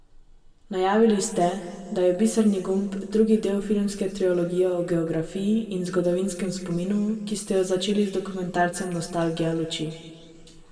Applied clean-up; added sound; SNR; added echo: none; none; none; reverberation time 1.8 s.